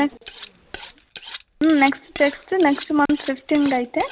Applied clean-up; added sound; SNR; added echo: none; Cutlery, silverware; 18 dB; none.